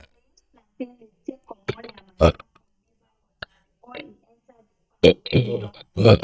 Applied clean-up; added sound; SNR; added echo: neural mask model DeepFilterNet 3.